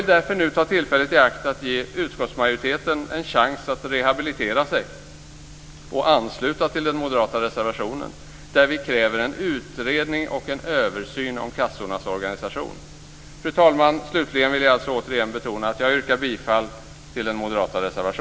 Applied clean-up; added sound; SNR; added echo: none; none; none; none.